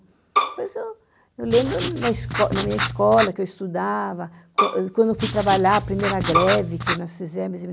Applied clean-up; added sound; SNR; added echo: none; Writing + Bowed string instrument; 1 dB; none.